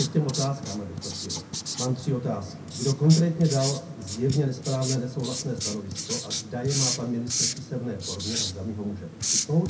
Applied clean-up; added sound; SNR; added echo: none; Writing; 5 dB; reverberation time 0.3 s.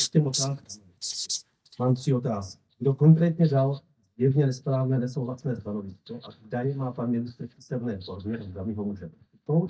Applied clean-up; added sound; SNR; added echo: neural mask model DeepFilterNet 3.